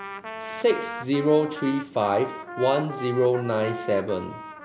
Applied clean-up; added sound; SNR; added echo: none; Trumpet; 11 dB; none.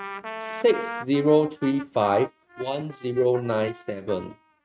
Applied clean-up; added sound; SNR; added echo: neural mask model RNNoise.